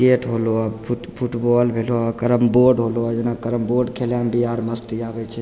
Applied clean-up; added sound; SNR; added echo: none; none; none; none.